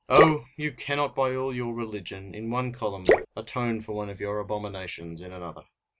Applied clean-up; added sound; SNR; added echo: none; Drip / Splash, splatter; 1 dB; none.